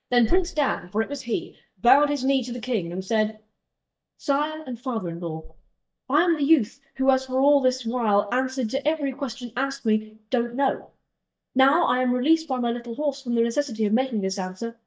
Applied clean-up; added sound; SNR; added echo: neural mask model DeepFilterNet 3.